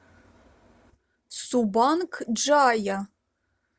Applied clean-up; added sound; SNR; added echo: none; none; none; none.